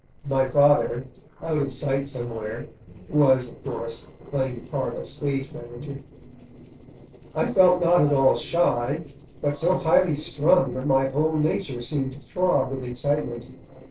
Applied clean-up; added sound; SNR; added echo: neural separator model SepFormer DNS4.